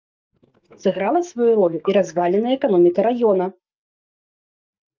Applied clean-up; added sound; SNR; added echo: neural mask model DeepFilterNet 3.